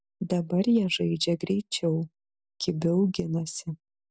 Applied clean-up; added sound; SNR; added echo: none; none; none; none.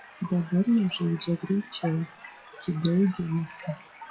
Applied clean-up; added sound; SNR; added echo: classical method WPE with log-MMSE.